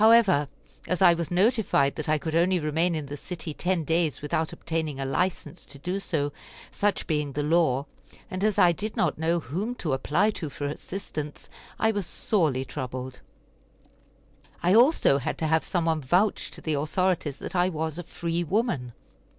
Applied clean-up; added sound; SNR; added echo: none; none; none; none.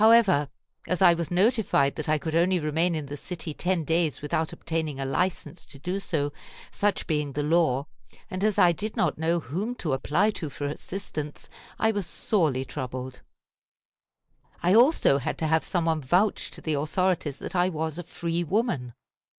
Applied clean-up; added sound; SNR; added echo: neural mask model Resemble Enhance denoiser.